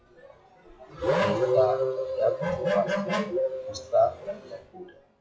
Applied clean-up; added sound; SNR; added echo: classical method WPE with log-MMSE.